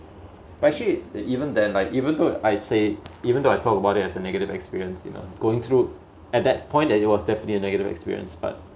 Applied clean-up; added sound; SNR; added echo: none; none; none; none.